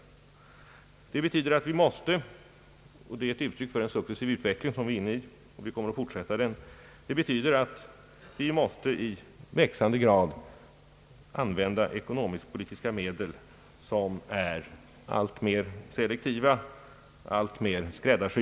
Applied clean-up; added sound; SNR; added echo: none; none; none; none.